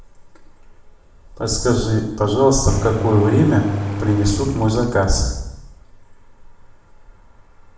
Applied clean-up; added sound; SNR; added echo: none; Engine; 5 dB; reverberation time 0.8 s.